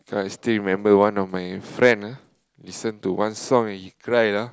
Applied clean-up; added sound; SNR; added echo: none; none; none; none.